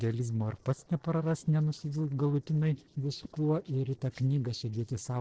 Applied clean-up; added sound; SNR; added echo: neural separator model SepFormer DNS4.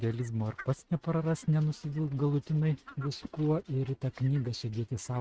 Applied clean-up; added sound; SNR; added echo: neural mask model RNNoise.